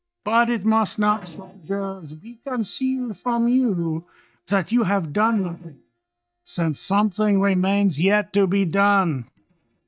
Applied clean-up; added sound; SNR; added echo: neural mask model DeepFilterNet 3.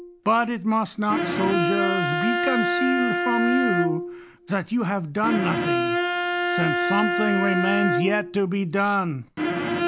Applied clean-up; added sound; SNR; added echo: none; Bowed string instrument; 0 dB; none.